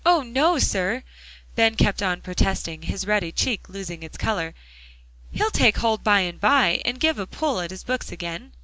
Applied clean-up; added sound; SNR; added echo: none; none; none; none.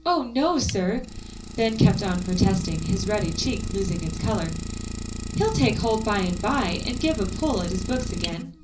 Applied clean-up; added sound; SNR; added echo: none; Idling; 7 dB; reverberation time 0.5 s.